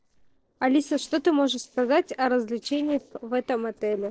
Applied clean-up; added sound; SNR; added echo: neural separator model SepFormer DNS4.